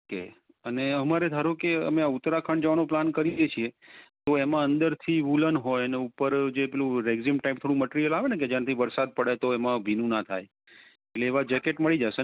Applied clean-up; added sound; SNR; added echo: none; none; none; none.